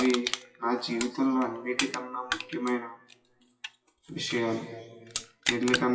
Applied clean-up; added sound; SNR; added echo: classical method WPE with log-MMSE.